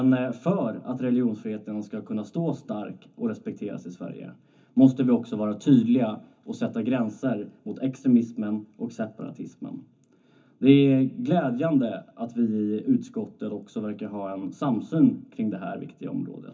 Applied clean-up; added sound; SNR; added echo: none; none; none; reverberation time 0.3 s.